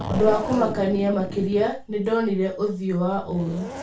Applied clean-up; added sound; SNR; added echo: none; Zipper (clothing); 10 dB; reverberation time 0.3 s.